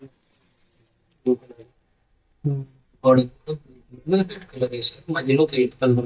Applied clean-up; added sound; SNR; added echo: neural mask model DeepFilterNet 3.